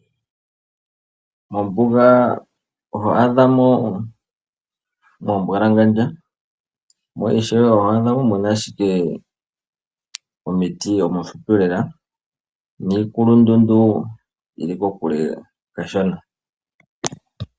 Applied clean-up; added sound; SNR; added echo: none; none; none; none.